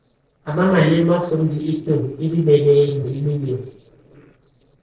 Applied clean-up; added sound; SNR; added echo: neural separator model SepFormer DNS4.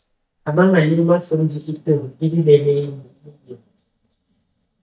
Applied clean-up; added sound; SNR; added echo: neural mask model DeepFilterNet 3.